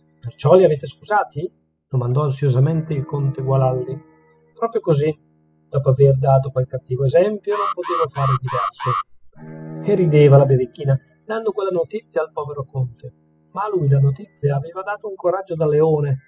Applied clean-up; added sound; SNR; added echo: classical method spectral subtraction.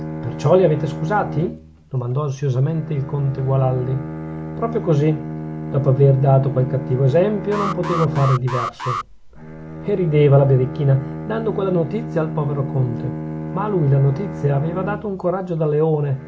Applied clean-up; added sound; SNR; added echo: none; Bowed string instrument + Alarm; 9 dB; none.